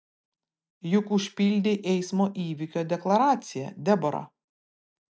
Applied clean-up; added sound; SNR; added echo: none; none; none; none.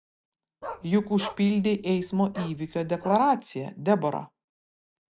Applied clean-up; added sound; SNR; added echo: none; Bark; 15 dB; none.